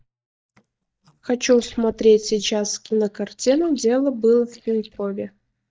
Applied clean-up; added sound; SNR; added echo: neural mask model DeepFilterNet 3.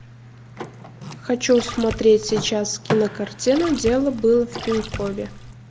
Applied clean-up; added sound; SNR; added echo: none; Splash, splatter + Door / Car; 12 dB; none.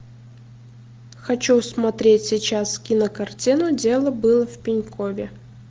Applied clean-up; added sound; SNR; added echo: none; none; none; none.